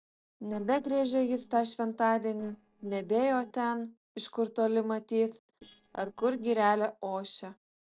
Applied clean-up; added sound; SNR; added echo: neural separator model SepFormer DNS4.